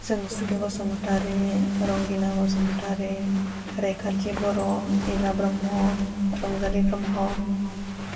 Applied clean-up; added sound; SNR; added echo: none; Walk, footsteps; 10 dB; reverberation time 2.5 s.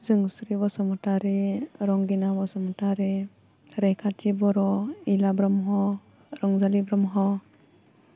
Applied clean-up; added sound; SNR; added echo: none; none; none; none.